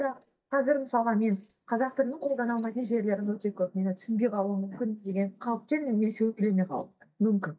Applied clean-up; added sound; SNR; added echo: neural mask model DeepFilterNet 3.